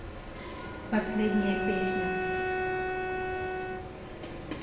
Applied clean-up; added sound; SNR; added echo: none; Bowed string instrument; 0 dB; reverberation time 0.8 s.